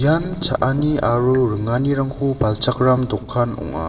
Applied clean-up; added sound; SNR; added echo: none; Drip / Water tap, faucet; 16 dB; reverberation time 2.7 s.